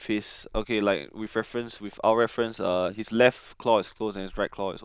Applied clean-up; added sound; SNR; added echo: neural diffusion model UNIVERSE++.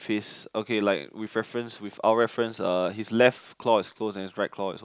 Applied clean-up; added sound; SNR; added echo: none; none; none; none.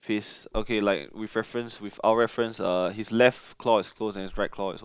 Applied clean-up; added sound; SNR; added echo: neural mask model DeepFilterNet 3.